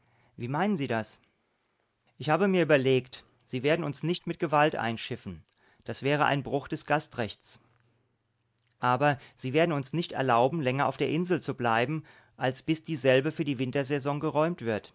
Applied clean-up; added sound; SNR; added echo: neural mask model Resemble Enhance denoiser.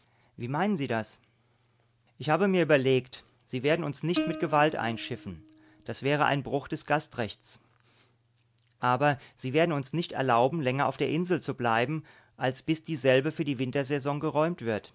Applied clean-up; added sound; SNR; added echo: none; Plucked string instrument; 11 dB; none.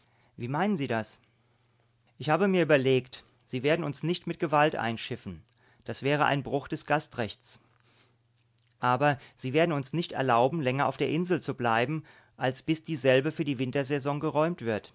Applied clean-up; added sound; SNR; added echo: none; none; none; none.